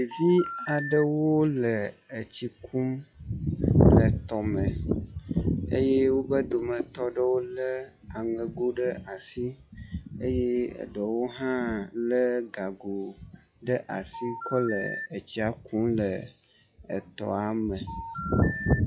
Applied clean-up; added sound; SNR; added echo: classical method log-MMSE.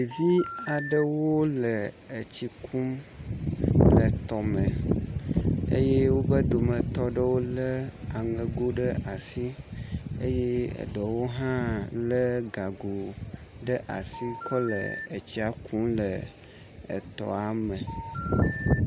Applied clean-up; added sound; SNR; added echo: none; Telephone; 10 dB; none.